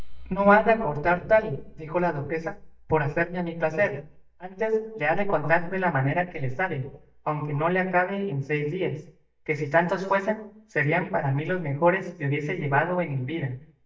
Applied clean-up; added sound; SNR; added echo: neural mask model DeepFilterNet 3.